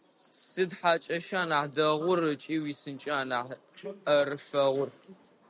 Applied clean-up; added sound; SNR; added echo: none; none; none; none.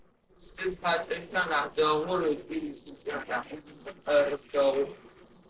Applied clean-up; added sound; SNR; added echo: neural separator model SepFormer DNS4.